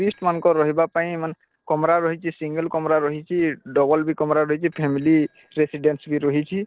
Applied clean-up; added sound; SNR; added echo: neural separator model SepFormer DNS4.